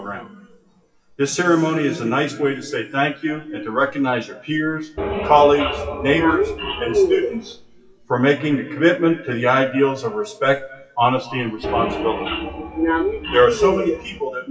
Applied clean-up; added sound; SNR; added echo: classical method WPE with log-MMSE.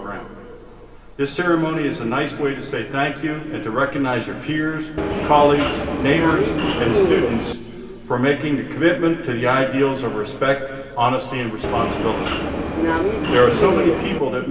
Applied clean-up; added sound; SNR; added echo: none; Subway, metro, underground; 0 dB; reverberation time 2.9 s.